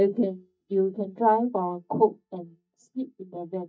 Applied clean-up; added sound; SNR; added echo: neural mask model DeepFilterNet 3.